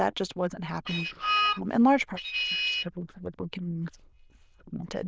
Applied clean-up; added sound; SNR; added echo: neural diffusion model UNIVERSE++.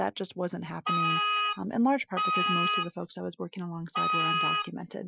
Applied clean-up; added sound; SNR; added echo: classical method Wiener filter.